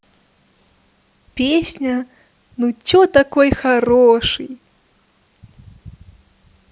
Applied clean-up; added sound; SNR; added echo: none; none; none; none.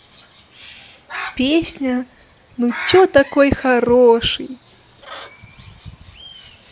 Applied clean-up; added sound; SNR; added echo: none; Bird; 16 dB; none.